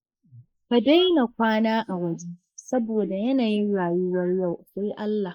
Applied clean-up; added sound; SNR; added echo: neural mask model Resemble Enhance denoiser.